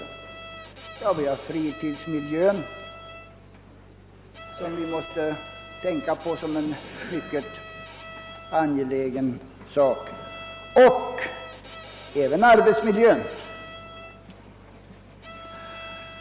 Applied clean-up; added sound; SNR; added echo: none; Bowed string instrument; 17 dB; none.